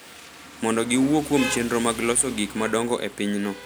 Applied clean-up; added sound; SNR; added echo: none; Rain; 13 dB; none.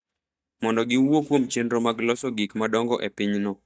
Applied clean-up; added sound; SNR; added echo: neural mask model DeepFilterNet 3.